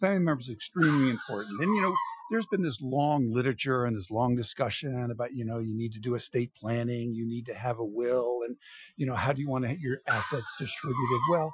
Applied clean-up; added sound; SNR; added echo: classical method Wiener filter.